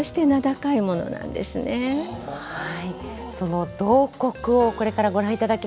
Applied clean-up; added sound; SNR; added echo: none; none; none; none.